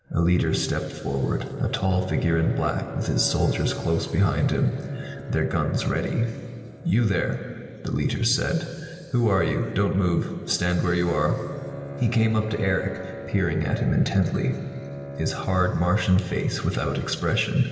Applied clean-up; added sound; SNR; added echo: none; Bowed string instrument; 15 dB; reverberation time 2.9 s.